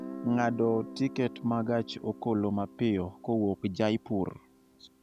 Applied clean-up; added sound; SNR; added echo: none; Guitar; 15 dB; none.